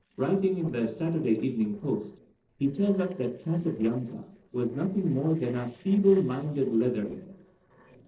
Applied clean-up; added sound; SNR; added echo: neural separator model SepFormer DNS4.